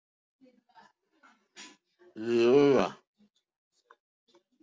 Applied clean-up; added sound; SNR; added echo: none; none; none; none.